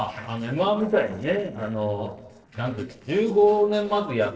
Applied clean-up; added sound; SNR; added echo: neural separator model SepFormer DNS4.